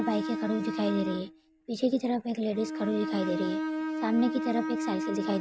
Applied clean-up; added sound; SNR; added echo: none; Bowed string instrument; 3 dB; none.